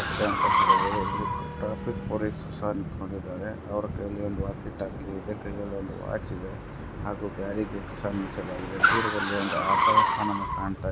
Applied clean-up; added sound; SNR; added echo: none; Car; -3 dB; none.